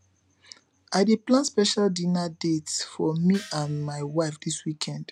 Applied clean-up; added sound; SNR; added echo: none; Gong; 20 dB; none.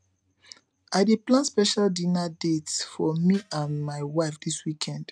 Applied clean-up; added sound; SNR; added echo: neural mask model RNNoise.